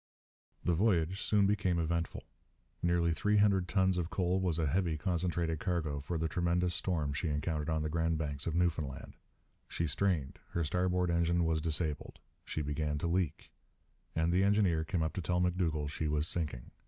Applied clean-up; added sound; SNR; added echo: none; none; none; none.